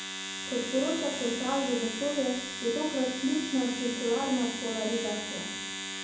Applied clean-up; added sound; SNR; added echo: none; Domestic sounds, home sounds; 5 dB; reverberation time 0.7 s.